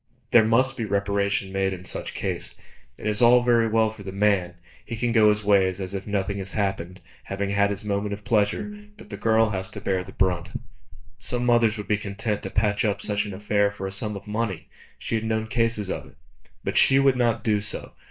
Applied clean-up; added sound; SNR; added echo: neural mask model DeepFilterNet 3.